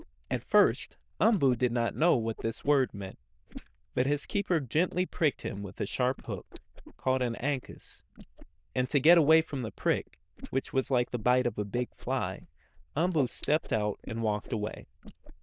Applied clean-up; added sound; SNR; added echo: neural diffusion model UNIVERSE++.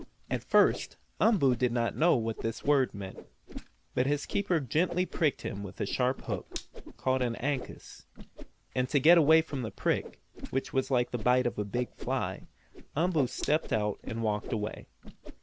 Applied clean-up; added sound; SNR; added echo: none; Whoosh, swoosh, swish; 13 dB; none.